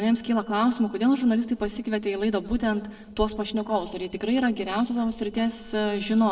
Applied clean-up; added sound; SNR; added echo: neural separator model SepFormer DNS4.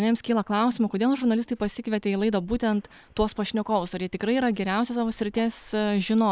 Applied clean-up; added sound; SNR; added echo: none; none; none; none.